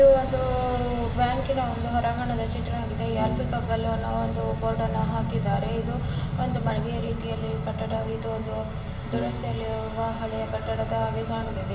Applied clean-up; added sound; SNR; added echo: none; Piano; 18 dB; reverberation time 2.5 s.